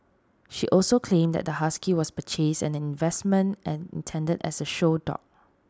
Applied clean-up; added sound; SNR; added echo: none; none; none; none.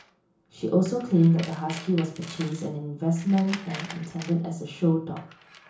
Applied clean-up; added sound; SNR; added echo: none; Tools; 18 dB; reverberation time 0.7 s.